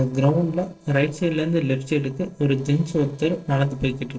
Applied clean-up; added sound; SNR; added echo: neural separator model SepFormer DNS4.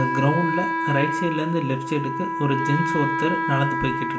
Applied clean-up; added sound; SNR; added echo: none; Wind instrument, woodwind instrument; 1 dB; reverberation time 0.4 s.